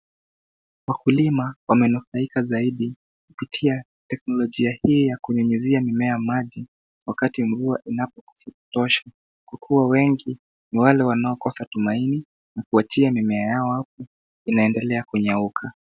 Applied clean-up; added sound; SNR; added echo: none; none; none; none.